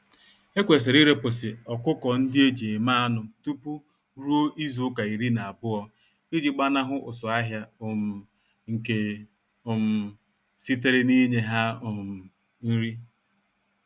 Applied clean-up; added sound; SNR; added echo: none; none; none; none.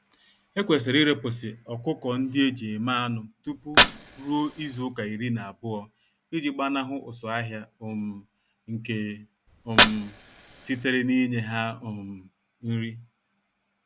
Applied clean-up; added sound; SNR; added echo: none; Fire; 0 dB; none.